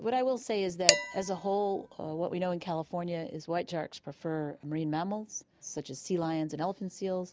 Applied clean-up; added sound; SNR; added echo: none; Dishes, pots, and pans; 1 dB; none.